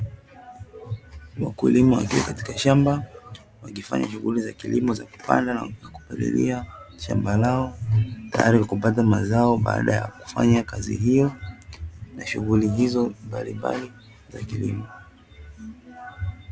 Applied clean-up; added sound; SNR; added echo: none; none; none; none.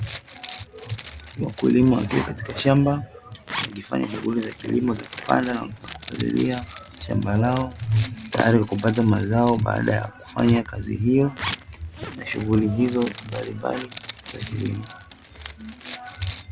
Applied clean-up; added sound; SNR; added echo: none; Zipper (clothing); 13 dB; none.